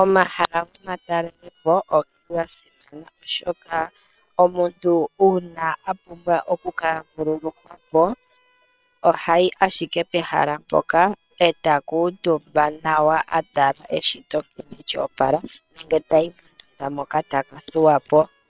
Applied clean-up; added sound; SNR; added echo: neural separator model SepFormer WHAM!.